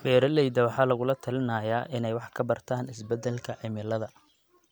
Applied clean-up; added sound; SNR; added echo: none; none; none; none.